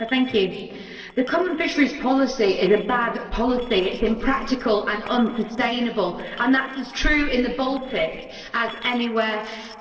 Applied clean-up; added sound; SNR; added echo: neural separator model SepFormer DNS4.